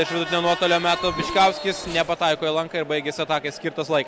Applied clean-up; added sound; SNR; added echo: none; Race car, auto racing / Accelerating, revving, vroom; 17 dB; none.